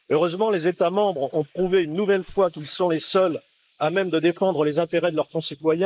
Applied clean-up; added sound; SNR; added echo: neural mask model Resemble Enhance denoiser.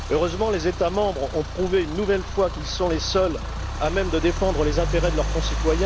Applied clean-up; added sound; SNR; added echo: none; Idling / Engine starting / Accelerating, revving, vroom / Car; 4 dB; none.